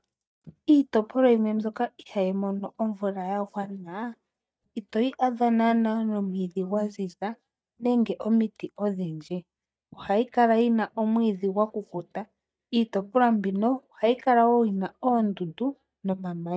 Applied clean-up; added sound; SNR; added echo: neural mask model DeepFilterNet 3.